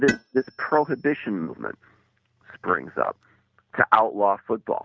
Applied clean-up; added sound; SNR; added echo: neural mask model RNNoise.